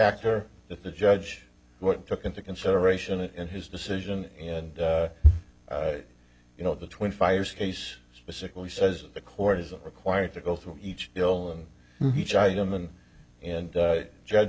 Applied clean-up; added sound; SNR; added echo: none; none; none; none.